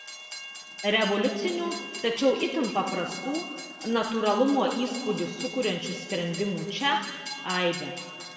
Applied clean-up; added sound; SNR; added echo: none; Train; 12 dB; reverberation time 1.8 s.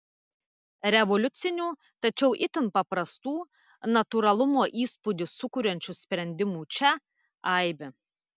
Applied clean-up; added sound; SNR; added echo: none; none; none; none.